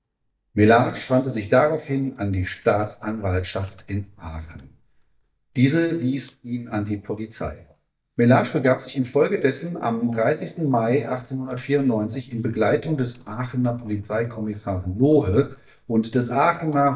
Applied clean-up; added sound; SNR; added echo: neural mask model DeepFilterNet 3.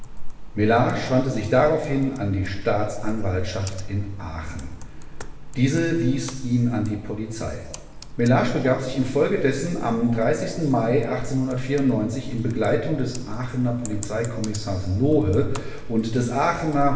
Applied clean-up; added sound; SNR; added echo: none; Computer keyboard; 8 dB; reverberation time 1.2 s.